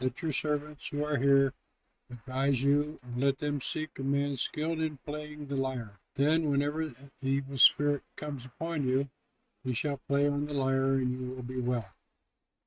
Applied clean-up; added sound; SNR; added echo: neural mask model RNNoise.